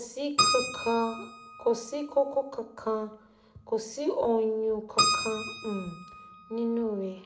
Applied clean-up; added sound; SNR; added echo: none; Keyboard (musical); 3 dB; reverberation time 0.4 s.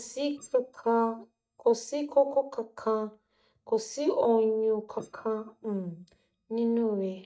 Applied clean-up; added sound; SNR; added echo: neural mask model DeepFilterNet 3.